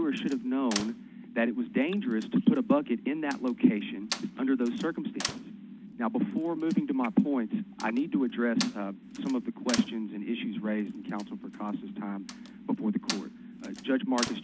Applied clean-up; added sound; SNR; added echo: none; Slam; 14 dB; none.